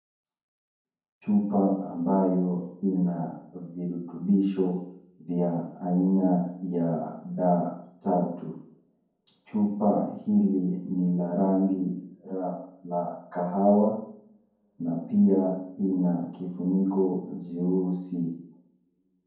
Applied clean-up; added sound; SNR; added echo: none; none; none; reverberation time 0.9 s.